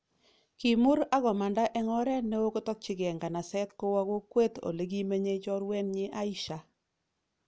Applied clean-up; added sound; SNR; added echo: none; none; none; none.